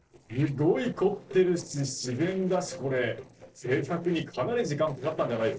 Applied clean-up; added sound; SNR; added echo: neural separator model SepFormer DNS4.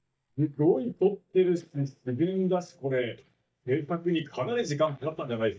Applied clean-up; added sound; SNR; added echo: neural mask model DeepFilterNet 3.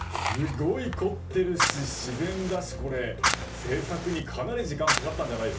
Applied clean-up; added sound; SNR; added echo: none; Fire; 3 dB; reverberation time 0.2 s.